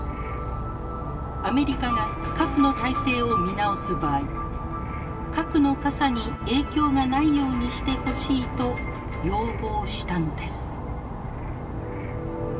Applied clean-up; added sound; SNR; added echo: none; Insect / Frog; 6 dB; reverberation time 2.8 s.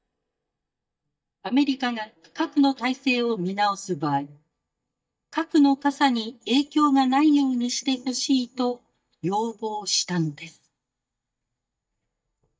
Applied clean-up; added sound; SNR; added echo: neural mask model DeepFilterNet 3.